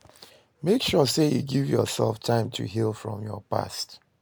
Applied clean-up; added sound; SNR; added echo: none; none; none; none.